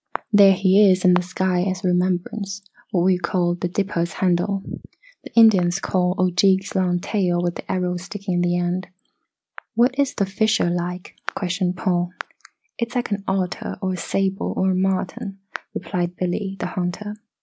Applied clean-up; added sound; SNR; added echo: none; none; none; none.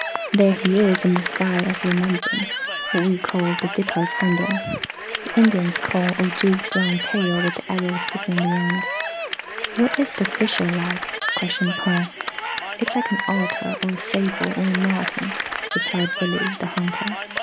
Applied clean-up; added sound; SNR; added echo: none; Cheering / Clapping; 4 dB; none.